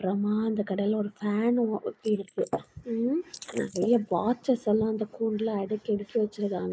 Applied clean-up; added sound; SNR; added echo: neural mask model Resemble Enhance denoiser.